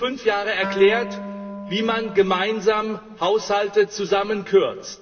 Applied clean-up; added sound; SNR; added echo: none; Wind instrument, woodwind instrument; 12 dB; reverberation time 2.9 s.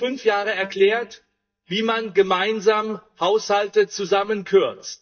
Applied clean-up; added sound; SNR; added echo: neural mask model DeepFilterNet 3.